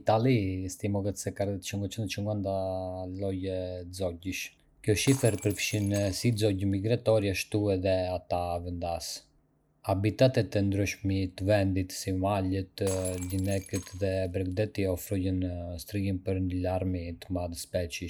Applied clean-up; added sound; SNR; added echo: none; Shatter; 17 dB; none.